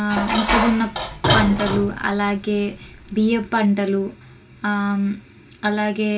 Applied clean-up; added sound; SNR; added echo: none; Dishes, pots, and pans; 3 dB; reverberation time 0.2 s.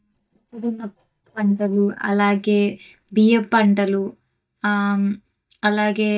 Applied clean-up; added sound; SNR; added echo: neural mask model DeepFilterNet 3.